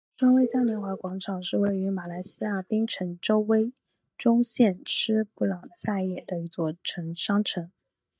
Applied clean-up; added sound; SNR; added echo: neural mask model DeepFilterNet 3.